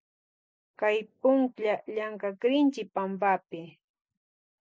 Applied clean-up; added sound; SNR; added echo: none; none; none; none.